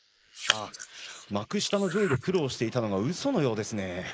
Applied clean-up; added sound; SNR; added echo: neural mask model Resemble Enhance denoiser.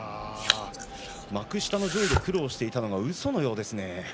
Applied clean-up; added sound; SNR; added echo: none; Domestic sounds, home sounds; 2 dB; none.